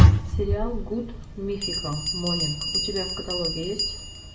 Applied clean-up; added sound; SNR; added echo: none; Bell; 8 dB; reverberation time 0.5 s.